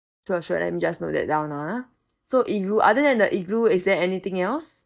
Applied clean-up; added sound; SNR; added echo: neural mask model DeepFilterNet 3.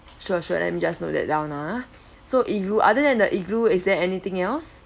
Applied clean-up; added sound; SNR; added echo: none; none; none; none.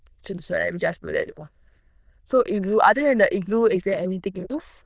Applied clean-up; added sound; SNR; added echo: neural diffusion model UNIVERSE++.